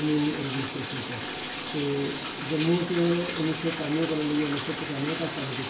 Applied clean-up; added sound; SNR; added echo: none; Bathtub (filling or washing); 4 dB; reverberation time 0.2 s.